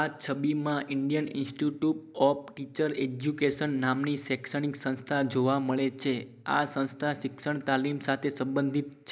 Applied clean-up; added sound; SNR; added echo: none; none; none; none.